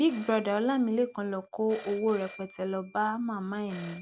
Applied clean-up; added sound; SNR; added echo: none; Telephone; 15 dB; none.